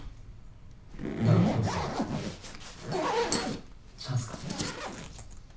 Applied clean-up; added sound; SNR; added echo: none; Zipper (clothing); -4 dB; reverberation time 0.3 s.